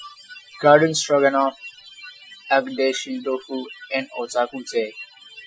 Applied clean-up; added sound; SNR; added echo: classical method Wiener filter.